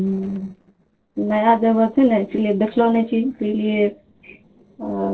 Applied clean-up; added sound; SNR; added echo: neural separator model SepFormer DNS4.